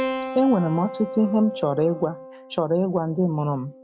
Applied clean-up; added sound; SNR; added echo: none; Keyboard (musical); 11 dB; none.